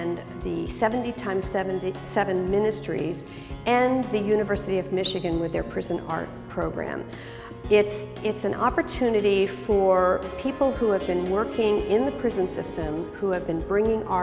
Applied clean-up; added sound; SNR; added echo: none; none; none; none.